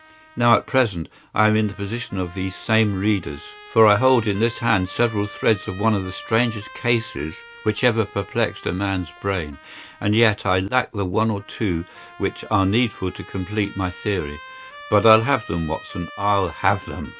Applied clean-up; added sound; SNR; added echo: none; Trumpet; 20 dB; none.